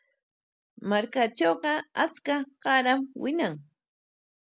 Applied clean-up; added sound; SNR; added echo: none; none; none; none.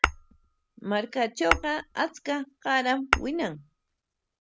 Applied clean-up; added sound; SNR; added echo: none; Tap / Glass; 2 dB; none.